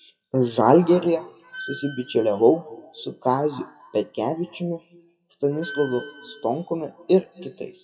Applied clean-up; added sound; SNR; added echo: classical method WPE with log-MMSE.